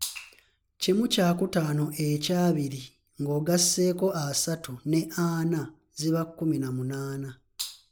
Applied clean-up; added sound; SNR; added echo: none; none; none; none.